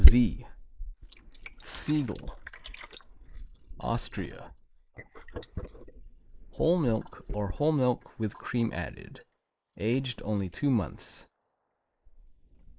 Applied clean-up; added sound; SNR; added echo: neural mask model Resemble Enhance denoiser.